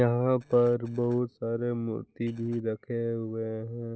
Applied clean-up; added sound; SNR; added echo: neural separator model SepFormer DNS4.